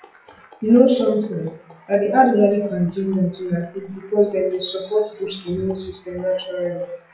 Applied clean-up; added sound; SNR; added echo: classical method WPE with log-MMSE.